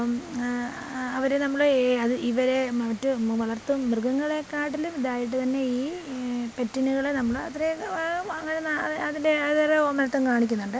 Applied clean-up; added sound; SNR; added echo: none; none; none; none.